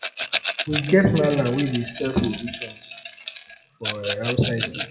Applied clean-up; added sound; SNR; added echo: classical method WPE with log-MMSE.